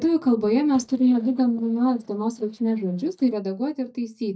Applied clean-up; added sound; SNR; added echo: neural mask model DeepFilterNet 3.